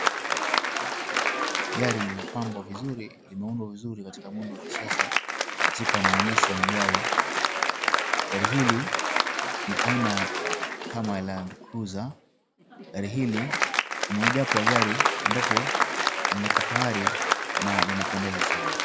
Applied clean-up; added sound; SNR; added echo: none; Applause; -5 dB; none.